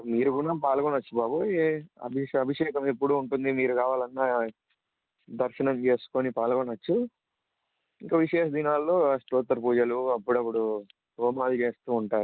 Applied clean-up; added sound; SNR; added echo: none; none; none; none.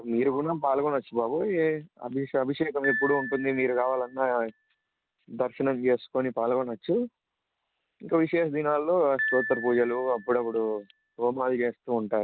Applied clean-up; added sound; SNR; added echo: none; Piano; 13 dB; none.